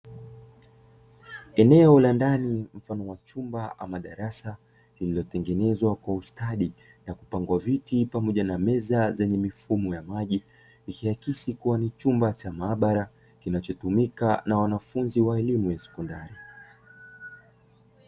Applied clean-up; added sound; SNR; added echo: none; none; none; none.